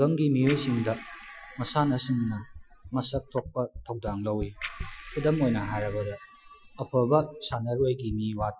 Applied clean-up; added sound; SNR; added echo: classical method Wiener filter.